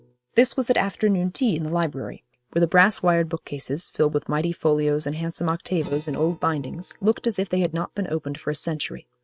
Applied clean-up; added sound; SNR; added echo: neural mask model RNNoise.